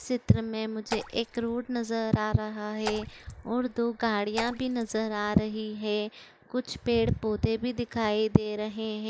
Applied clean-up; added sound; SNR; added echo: none; Raindrop / Splash, splatter; 14 dB; none.